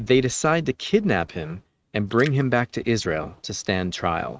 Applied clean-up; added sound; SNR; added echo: neural mask model RNNoise.